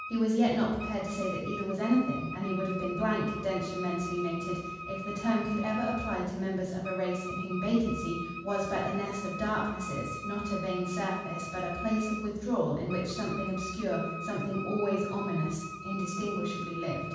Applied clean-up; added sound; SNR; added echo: none; Wind instrument, woodwind instrument; 10 dB; reverberation time 1.2 s.